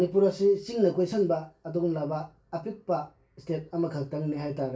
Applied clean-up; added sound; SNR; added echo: none; none; none; reverberation time 0.2 s.